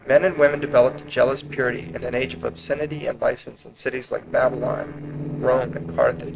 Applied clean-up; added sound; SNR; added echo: neural separator model SepFormer DNS4.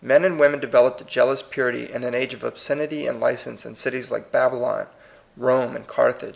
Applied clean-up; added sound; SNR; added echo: none; none; none; none.